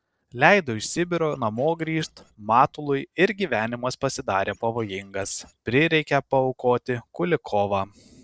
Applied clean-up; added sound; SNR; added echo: neural separator model SepFormer DNS4.